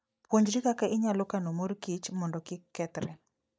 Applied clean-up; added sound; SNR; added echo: neural mask model DeepFilterNet 3.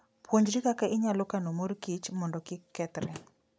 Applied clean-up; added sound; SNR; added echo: none; Slam; 18 dB; none.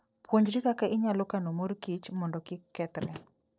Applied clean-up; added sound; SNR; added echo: neural separator model SepFormer DNS4.